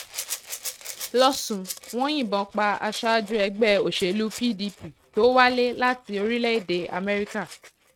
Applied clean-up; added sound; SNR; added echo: neural mask model RNNoise.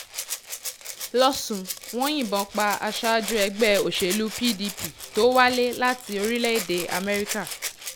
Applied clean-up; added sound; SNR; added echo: none; Rattle (instrument); 10 dB; none.